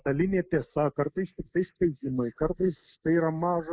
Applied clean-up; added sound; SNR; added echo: neural mask model Resemble Enhance denoiser.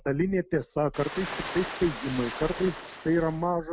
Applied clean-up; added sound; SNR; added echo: none; Ocean; 10 dB; none.